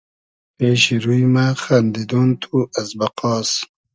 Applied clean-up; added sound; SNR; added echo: neural mask model DeepFilterNet 3.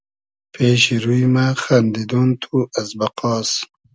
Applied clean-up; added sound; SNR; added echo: none; none; none; none.